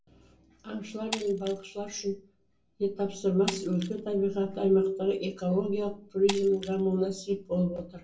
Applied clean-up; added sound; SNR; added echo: none; Shatter; 15 dB; reverberation time 0.2 s.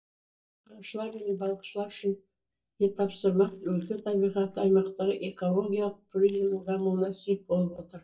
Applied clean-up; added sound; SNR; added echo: neural mask model DeepFilterNet 3.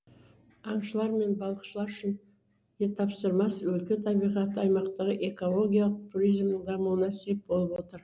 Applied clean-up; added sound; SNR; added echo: none; none; none; none.